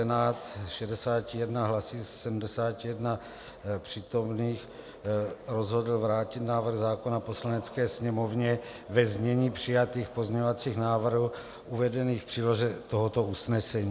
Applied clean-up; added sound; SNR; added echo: none; none; none; none.